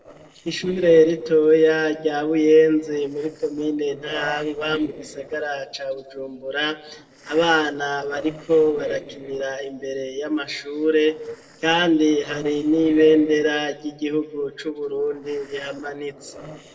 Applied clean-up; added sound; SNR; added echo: neural separator model SepFormer DNS4.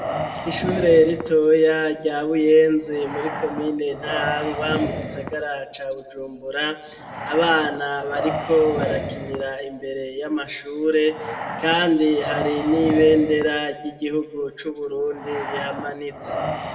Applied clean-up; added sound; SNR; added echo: none; Breathing; 9 dB; reverberation time 2.0 s.